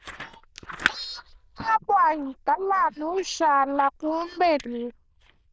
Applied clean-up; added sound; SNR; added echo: neural diffusion model UNIVERSE++.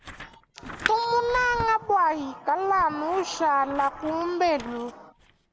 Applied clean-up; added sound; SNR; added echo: none; Scissors; 14 dB; none.